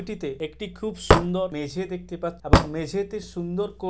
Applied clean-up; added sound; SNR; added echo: none; Hammer / Wood; -3 dB; none.